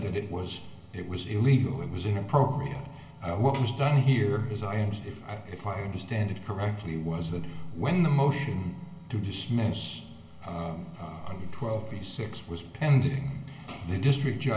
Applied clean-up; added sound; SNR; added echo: none; Tambourine; 8 dB; reverberation time 0.4 s.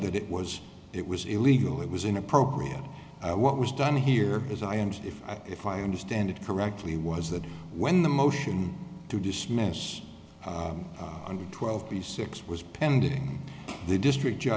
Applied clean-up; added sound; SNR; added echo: none; none; none; none.